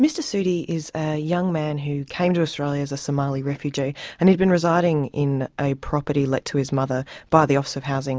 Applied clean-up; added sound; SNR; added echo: none; none; none; none.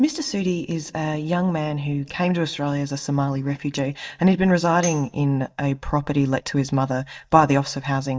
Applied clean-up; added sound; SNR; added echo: neural mask model DeepFilterNet 3.